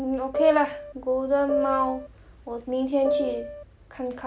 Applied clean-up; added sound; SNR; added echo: none; Piano; 1 dB; none.